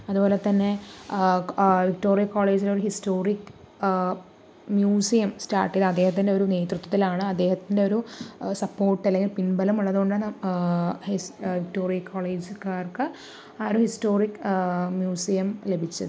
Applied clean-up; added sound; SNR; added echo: none; none; none; none.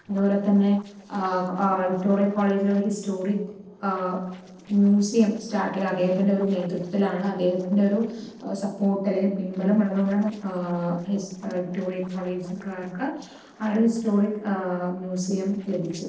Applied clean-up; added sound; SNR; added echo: neural separator model SepFormer DNS4.